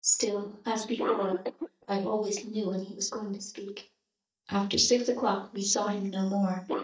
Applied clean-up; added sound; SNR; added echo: neural mask model DeepFilterNet 3.